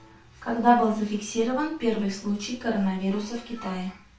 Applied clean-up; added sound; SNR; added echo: none; none; none; reverberation time 0.3 s.